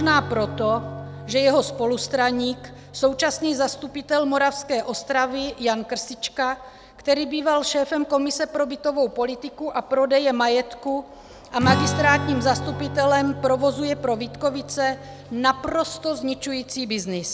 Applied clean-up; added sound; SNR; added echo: none; Strum; 11 dB; none.